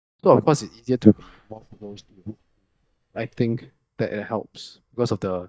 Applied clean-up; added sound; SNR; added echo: neural mask model DeepFilterNet 3.